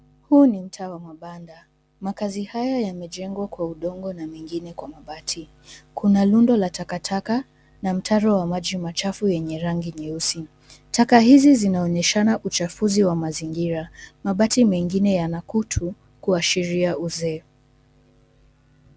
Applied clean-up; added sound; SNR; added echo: none; none; none; none.